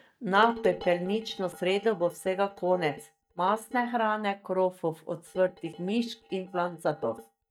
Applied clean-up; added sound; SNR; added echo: neural mask model DeepFilterNet 3.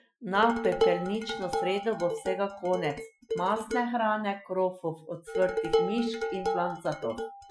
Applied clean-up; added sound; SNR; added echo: classical method Wiener filter.